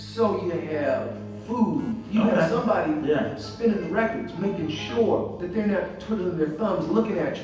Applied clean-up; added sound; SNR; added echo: none; Keyboard (musical); 16 dB; reverberation time 0.9 s.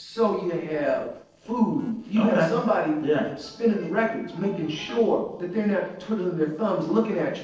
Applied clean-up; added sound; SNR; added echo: neural separator model SepFormer DNS4.